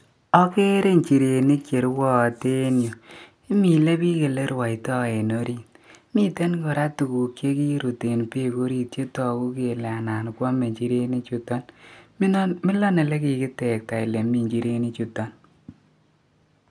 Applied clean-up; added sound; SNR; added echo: none; none; none; none.